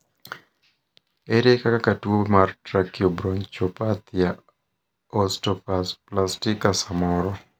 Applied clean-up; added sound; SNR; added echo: none; none; none; none.